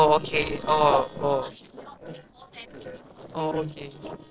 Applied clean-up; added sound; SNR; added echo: neural separator model SepFormer DNS4.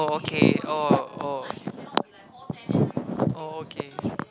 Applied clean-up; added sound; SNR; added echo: none; none; none; none.